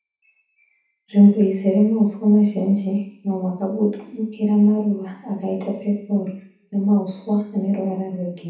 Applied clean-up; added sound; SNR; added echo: none; none; none; reverberation time 0.7 s.